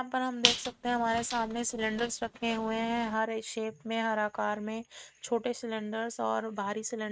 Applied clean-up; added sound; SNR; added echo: neural mask model RNNoise.